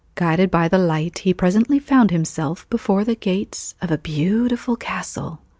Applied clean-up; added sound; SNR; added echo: none; none; none; none.